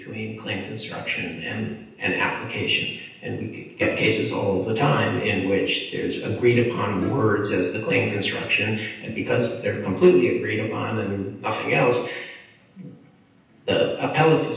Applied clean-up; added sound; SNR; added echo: none; Bowed string instrument; 15 dB; reverberation time 0.9 s.